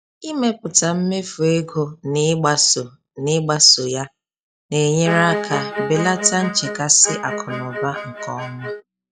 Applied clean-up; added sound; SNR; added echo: classical method log-MMSE.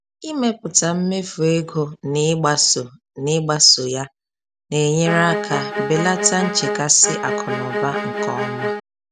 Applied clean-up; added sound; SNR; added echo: none; Bowed string instrument; 4 dB; none.